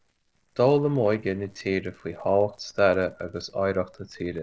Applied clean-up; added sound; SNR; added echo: neural separator model SepFormer DNS4.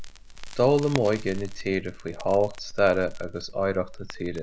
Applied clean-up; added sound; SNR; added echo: none; Crackle; 11 dB; none.